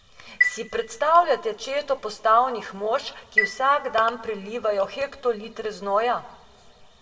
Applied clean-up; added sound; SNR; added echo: none; Chime; 5 dB; reverberation time 0.7 s.